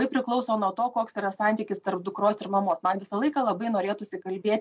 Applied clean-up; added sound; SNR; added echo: none; none; none; none.